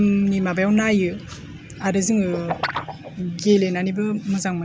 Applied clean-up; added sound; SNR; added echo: none; Guitar; 11 dB; none.